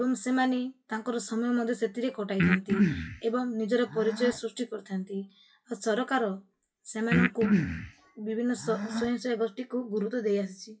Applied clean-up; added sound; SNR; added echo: classical method WPE with log-MMSE.